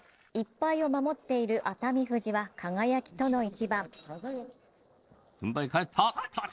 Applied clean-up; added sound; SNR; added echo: neural separator model SepFormer DNS4.